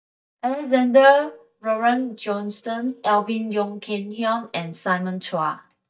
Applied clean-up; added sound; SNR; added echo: neural mask model DeepFilterNet 3.